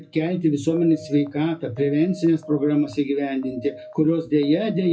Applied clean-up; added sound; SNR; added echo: classical method WPE with log-MMSE.